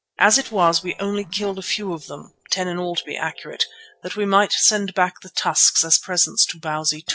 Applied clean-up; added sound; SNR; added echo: neural separator model SepFormer DNS4.